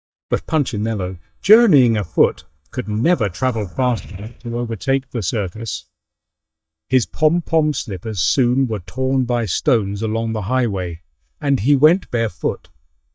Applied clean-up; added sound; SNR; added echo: neural mask model DeepFilterNet 3.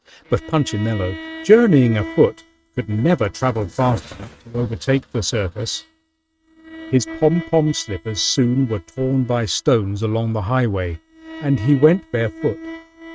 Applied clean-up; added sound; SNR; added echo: neural mask model RNNoise.